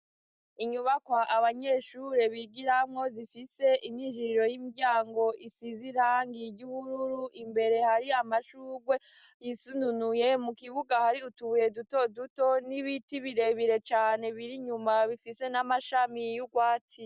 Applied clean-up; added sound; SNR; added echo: none; none; none; none.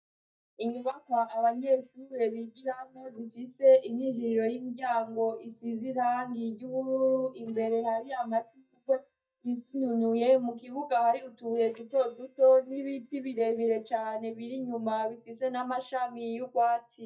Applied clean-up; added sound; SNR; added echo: neural mask model DeepFilterNet 3.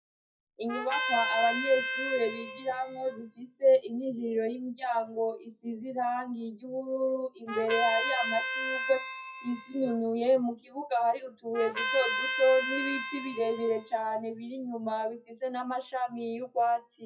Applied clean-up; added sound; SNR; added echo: classical method WPE with log-MMSE.